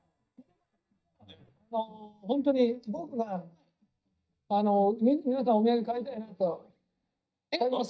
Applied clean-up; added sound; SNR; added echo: neural mask model DeepFilterNet 3.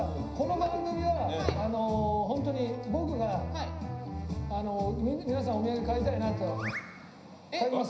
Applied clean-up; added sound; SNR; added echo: none; Fireworks; 16 dB; reverberation time 0.9 s.